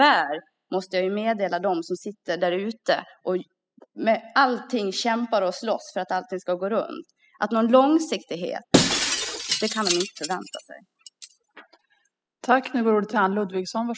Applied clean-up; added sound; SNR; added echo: classical method spectral subtraction.